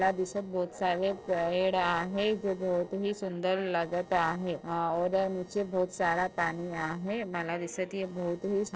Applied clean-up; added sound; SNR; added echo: neural separator model SepFormer DNS4.